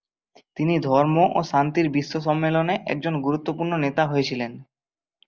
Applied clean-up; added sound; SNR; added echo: none; none; none; none.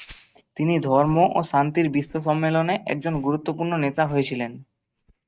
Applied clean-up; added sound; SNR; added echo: neural mask model RNNoise.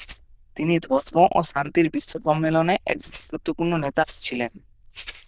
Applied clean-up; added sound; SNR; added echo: neural diffusion model UNIVERSE++.